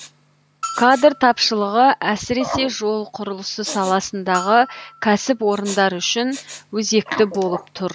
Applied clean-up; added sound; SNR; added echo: none; Bell + Respiratory sounds; 14 dB; none.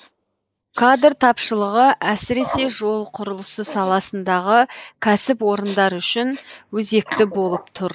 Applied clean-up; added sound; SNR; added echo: neural mask model Resemble Enhance denoiser.